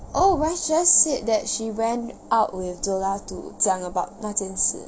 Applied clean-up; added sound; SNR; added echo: none; none; none; none.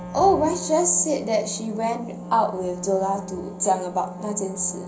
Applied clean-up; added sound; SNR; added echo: none; Wind instrument, woodwind instrument; 13 dB; reverberation time 0.4 s.